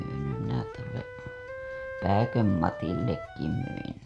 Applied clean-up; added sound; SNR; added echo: none; Wind instrument, woodwind instrument; 10 dB; none.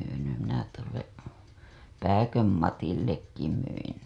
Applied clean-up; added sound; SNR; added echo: none; none; none; none.